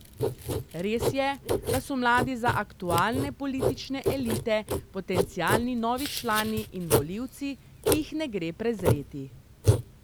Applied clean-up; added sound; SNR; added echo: none; Writing; 1 dB; none.